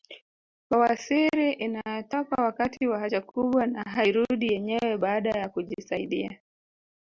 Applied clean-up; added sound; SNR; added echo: none; none; none; none.